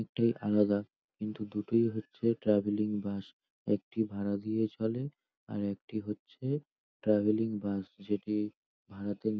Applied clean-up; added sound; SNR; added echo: none; none; none; none.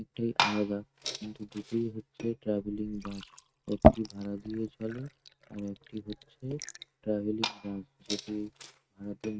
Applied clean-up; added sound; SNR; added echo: neural mask model RNNoise.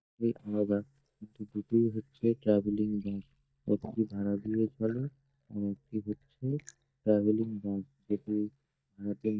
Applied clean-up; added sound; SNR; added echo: neural mask model DeepFilterNet 3.